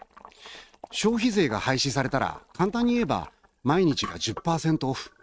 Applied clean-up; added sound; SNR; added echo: neural mask model RNNoise.